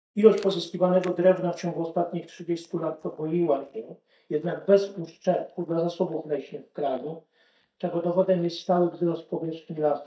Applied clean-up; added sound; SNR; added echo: neural mask model DeepFilterNet 3.